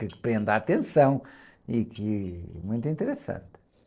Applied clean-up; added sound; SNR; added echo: neural separator model SepFormer DNS4.